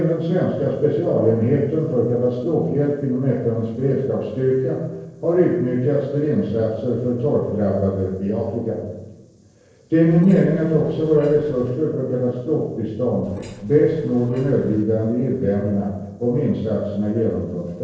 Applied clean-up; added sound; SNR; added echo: neural separator model SepFormer DNS4.